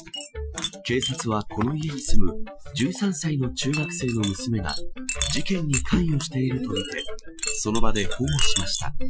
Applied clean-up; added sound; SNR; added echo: classical method Wiener filter.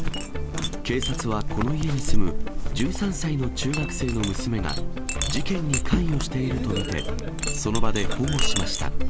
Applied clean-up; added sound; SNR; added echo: none; Chink, clink; -3 dB; none.